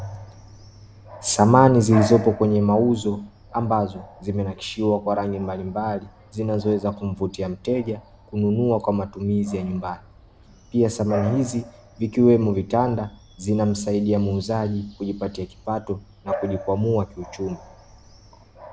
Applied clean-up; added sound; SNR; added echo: none; Bark / Bird vocalization, bird call, bird song; 16 dB; none.